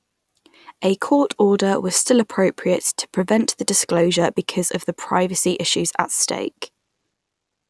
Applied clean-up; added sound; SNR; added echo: none; none; none; none.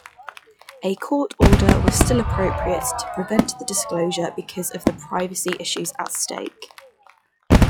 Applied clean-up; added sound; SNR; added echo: classical method log-MMSE.